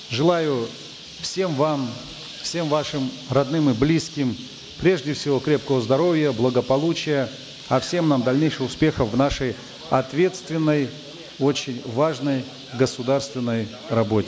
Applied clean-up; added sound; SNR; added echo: none; Bird; 17 dB; none.